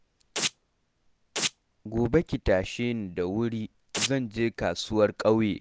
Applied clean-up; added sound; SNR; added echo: none; Domestic sounds, home sounds; 4 dB; none.